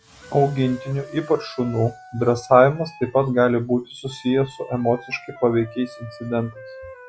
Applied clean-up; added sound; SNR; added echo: classical method log-MMSE.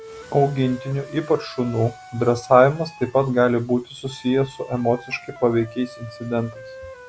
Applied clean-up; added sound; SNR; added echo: none; Wind instrument, woodwind instrument; 20 dB; none.